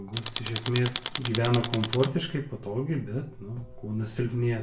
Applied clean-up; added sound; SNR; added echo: none; Tools; 3 dB; reverberation time 0.2 s.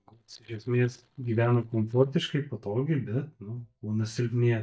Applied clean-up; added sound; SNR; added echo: neural mask model DeepFilterNet 3.